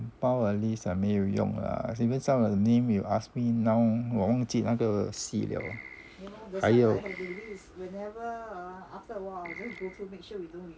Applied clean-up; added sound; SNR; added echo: none; Keyboard (musical); 16 dB; none.